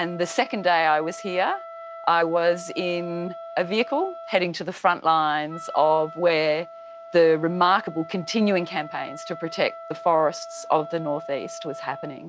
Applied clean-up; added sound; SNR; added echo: none; Wind instrument, woodwind instrument; 15 dB; none.